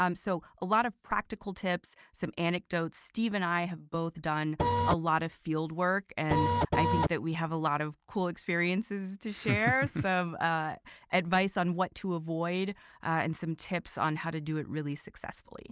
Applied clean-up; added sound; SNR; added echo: none; Printer; -5 dB; none.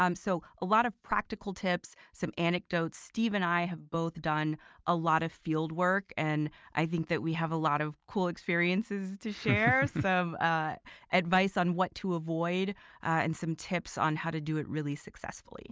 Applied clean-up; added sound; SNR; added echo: none; none; none; none.